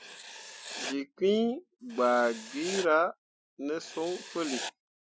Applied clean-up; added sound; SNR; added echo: classical method Wiener filter.